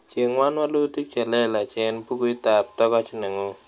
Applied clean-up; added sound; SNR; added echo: none; none; none; none.